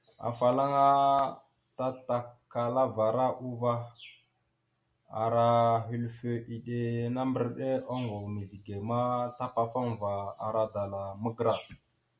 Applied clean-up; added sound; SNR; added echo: none; none; none; none.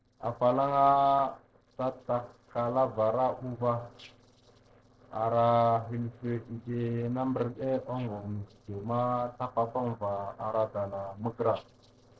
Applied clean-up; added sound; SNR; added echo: neural separator model SepFormer DNS4.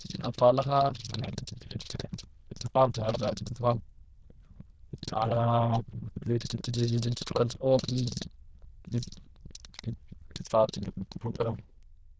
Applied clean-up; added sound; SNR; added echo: neural diffusion model UNIVERSE++.